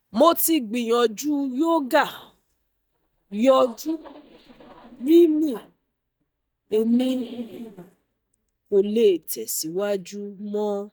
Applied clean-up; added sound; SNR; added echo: neural mask model DeepFilterNet 3.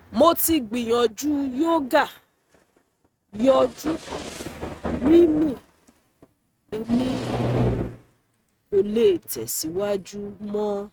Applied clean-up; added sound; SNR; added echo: neural mask model RNNoise.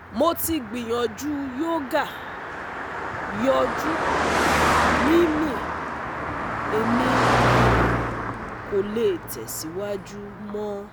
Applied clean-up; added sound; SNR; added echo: none; Car passing by; -2 dB; none.